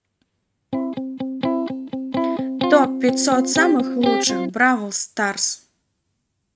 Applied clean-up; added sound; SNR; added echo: neural mask model RNNoise.